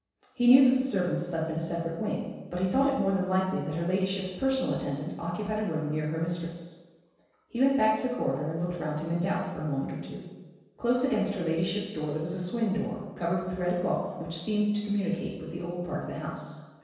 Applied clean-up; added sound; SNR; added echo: none; none; none; reverberation time 1.2 s.